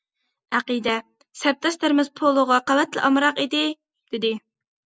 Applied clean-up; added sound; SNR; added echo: none; none; none; none.